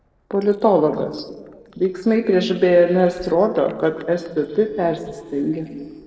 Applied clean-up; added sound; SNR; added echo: neural separator model SepFormer DNS4.